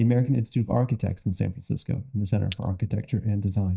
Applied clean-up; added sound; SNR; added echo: neural mask model DeepFilterNet 3.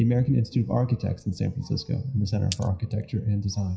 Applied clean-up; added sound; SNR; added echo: classical method WPE with log-MMSE.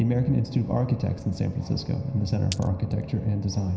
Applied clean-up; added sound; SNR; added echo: none; Glass; 17 dB; reverberation time 0.9 s.